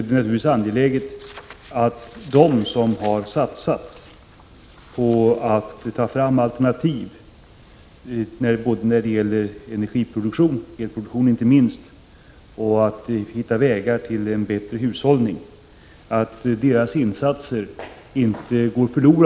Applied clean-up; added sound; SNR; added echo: none; none; none; none.